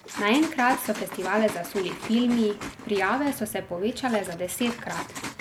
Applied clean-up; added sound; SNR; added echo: none; Liquid; 12 dB; none.